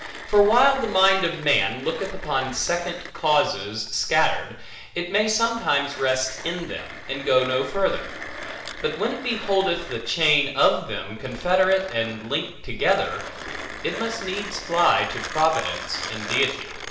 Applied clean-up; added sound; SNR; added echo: none; Mechanisms; 13 dB; reverberation time 0.7 s.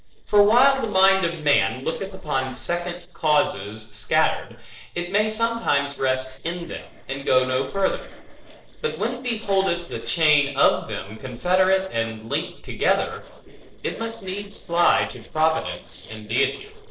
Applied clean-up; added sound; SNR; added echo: neural separator model SepFormer DNS4.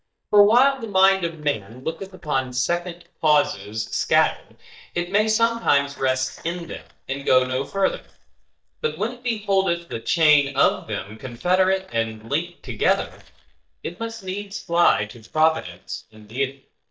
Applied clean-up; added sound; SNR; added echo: neural mask model DeepFilterNet 3.